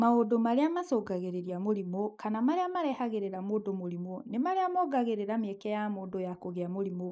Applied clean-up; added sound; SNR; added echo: neural mask model Resemble Enhance denoiser.